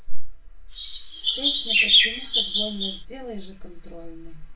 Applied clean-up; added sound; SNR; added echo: none; Chirp, tweet; -2 dB; reverberation time 0.2 s.